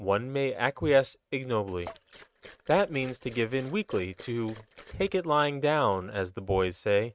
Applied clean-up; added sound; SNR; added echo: neural mask model RNNoise.